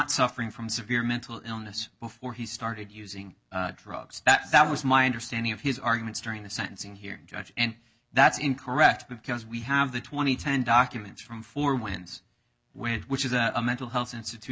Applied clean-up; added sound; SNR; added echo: none; none; none; none.